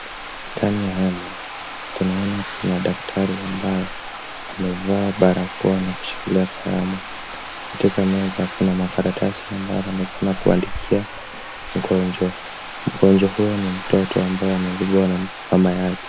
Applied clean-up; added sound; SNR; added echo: none; Bathtub (filling or washing); 10 dB; none.